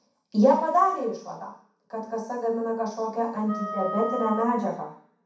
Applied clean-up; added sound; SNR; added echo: none; Wind instrument, woodwind instrument; 7 dB; reverberation time 0.6 s.